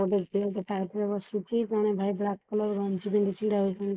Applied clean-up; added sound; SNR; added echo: neural mask model Resemble Enhance denoiser.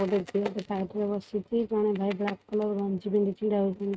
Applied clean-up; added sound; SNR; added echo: neural mask model RNNoise.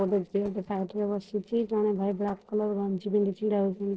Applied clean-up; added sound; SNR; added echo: neural separator model SepFormer DNS4.